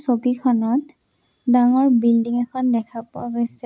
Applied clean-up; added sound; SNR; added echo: none; none; none; none.